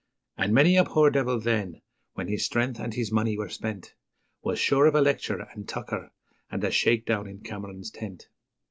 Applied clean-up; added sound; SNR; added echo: none; none; none; none.